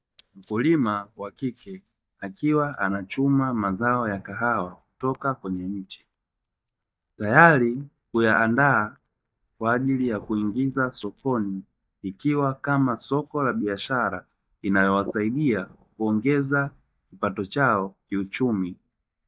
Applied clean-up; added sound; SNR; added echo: neural mask model DeepFilterNet 3.